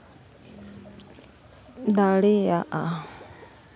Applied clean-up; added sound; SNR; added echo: none; none; none; none.